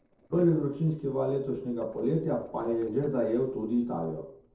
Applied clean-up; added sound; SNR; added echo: neural separator model SepFormer DNS4.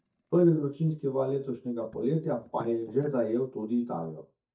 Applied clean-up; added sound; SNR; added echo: neural mask model DeepFilterNet 3.